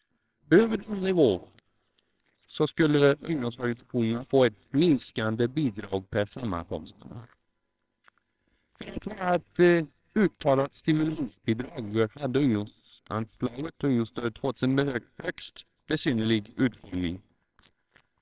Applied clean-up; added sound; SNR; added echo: neural separator model SepFormer WHAMR!.